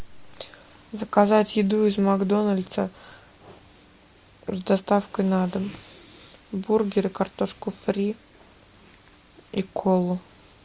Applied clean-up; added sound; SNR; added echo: none; none; none; none.